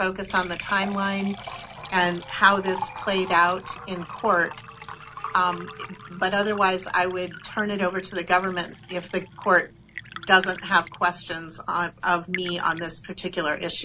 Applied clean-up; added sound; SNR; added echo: none; Liquid; 14 dB; none.